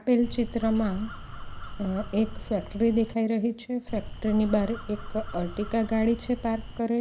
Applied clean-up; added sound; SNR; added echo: none; Crow; 10 dB; none.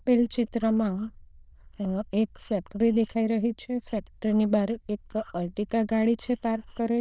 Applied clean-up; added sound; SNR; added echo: neural diffusion model UNIVERSE++.